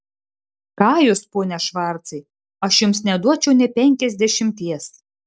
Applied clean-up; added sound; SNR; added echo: none; none; none; none.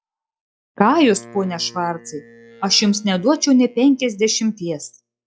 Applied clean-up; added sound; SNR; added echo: classical method log-MMSE.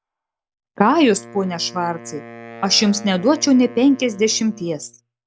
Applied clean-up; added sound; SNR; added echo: none; Wind instrument, woodwind instrument; 20 dB; none.